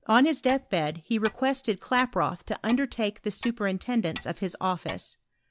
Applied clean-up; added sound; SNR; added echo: none; Clock; 17 dB; none.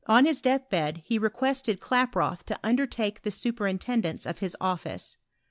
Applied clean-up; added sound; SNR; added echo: none; none; none; none.